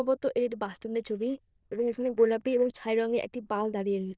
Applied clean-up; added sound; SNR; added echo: neural diffusion model UNIVERSE++.